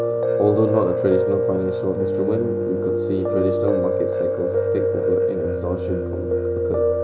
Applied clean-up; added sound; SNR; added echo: none; Piano; -3 dB; none.